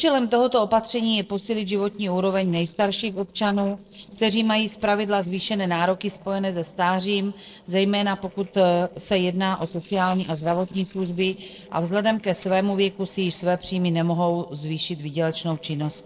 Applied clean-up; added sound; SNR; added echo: neural separator model SepFormer DNS4.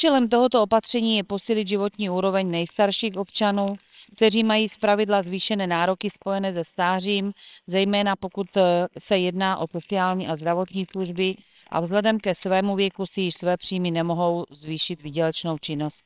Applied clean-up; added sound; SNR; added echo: neural separator model SepFormer WHAMR!.